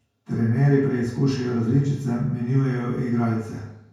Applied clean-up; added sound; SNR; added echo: none; none; none; reverberation time 0.5 s.